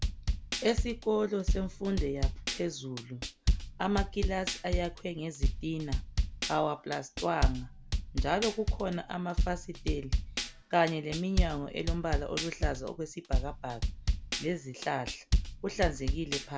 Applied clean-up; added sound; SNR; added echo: none; Drum / Drum kit; -1 dB; none.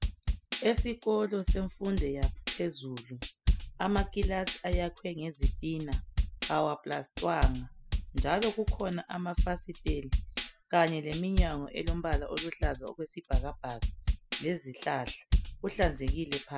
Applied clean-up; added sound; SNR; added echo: classical method spectral subtraction.